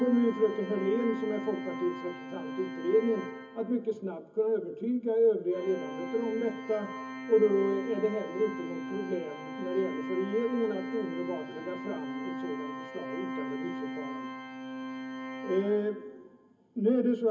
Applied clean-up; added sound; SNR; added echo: none; Organ; 8 dB; reverberation time 0.3 s.